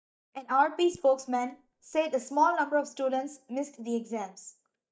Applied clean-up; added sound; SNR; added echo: neural mask model DeepFilterNet 3.